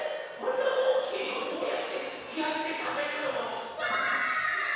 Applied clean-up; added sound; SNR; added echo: none; Drawer open or close; 19 dB; reverberation time 1.1 s.